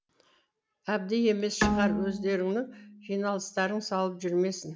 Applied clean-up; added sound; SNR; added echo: none; Bowed string instrument; 3 dB; none.